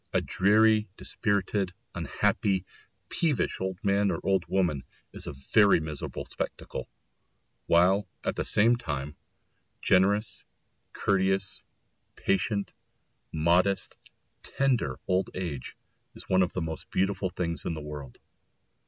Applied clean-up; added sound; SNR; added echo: none; none; none; none.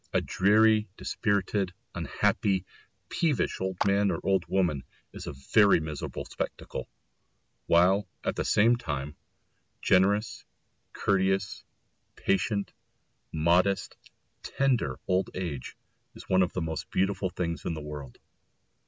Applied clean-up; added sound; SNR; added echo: none; Clapping; 11 dB; none.